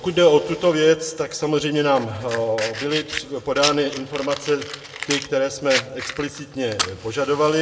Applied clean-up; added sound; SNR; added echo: none; Fire; 10 dB; reverberation time 0.8 s.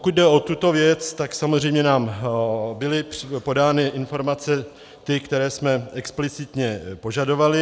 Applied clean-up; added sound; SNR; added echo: none; none; none; none.